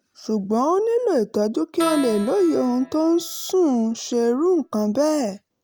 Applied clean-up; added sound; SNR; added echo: none; Keyboard (musical); 16 dB; none.